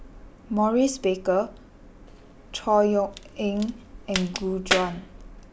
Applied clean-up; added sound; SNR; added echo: none; Crack; 8 dB; none.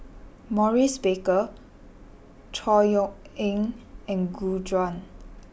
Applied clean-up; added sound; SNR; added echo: none; none; none; none.